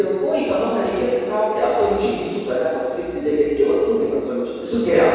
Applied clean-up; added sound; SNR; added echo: none; none; none; reverberation time 1.9 s.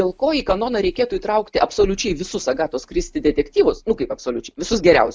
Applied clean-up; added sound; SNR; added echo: none; none; none; none.